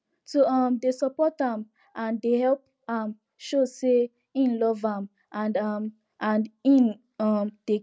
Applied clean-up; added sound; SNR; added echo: none; none; none; none.